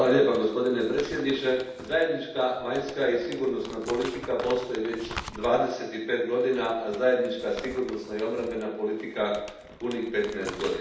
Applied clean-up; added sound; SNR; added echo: none; Crumpling, crinkling; 17 dB; reverberation time 0.8 s.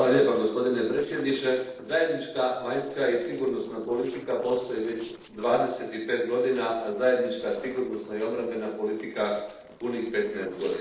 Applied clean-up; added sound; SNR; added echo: neural separator model SepFormer DNS4.